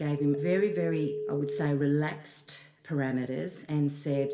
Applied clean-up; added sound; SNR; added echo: none; Telephone; 8 dB; reverberation time 0.7 s.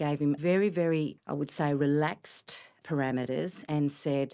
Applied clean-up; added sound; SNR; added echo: none; none; none; none.